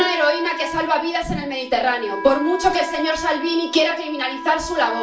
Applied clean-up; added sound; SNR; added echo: none; Wind instrument, woodwind instrument; 10 dB; reverberation time 0.4 s.